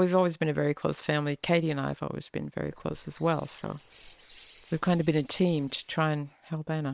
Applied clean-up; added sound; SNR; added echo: neural separator model SepFormer WHAM!.